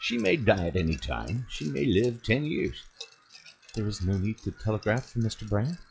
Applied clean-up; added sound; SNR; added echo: classical method log-MMSE.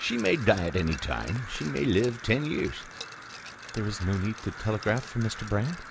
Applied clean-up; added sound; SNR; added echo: none; Glass + Crow; 13 dB; none.